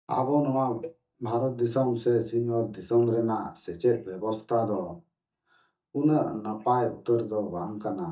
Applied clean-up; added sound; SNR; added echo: neural mask model DeepFilterNet 3.